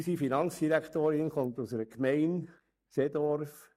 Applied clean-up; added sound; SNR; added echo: neural mask model DeepFilterNet 3.